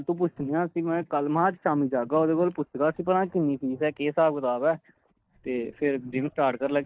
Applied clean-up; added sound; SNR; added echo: neural mask model DeepFilterNet 3.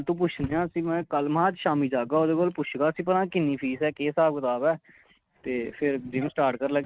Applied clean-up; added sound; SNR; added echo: neural mask model RNNoise.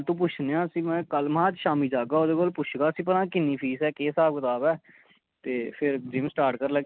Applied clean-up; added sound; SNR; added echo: none; none; none; none.